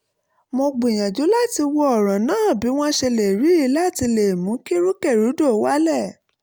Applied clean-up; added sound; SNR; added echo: none; none; none; none.